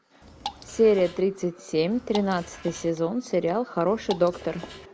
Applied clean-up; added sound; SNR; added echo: none; Drip / Water; 14 dB; none.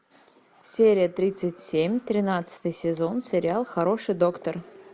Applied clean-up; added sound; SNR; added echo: none; none; none; none.